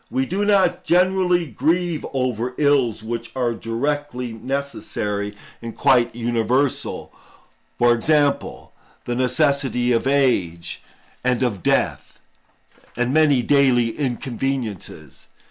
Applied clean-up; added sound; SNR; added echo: none; none; none; none.